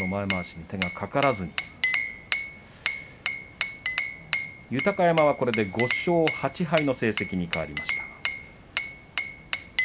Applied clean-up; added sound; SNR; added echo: none; Glass; 4 dB; none.